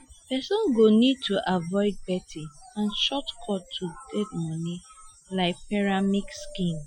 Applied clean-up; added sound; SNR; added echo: classical method Wiener filter.